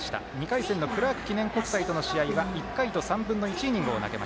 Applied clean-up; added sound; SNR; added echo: none; none; none; none.